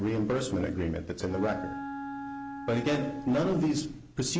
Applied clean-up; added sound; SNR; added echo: none; Wind instrument, woodwind instrument; 10 dB; none.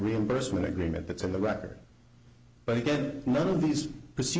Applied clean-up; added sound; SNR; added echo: none; none; none; none.